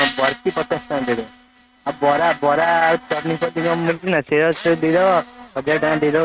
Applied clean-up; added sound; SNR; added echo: neural mask model RNNoise.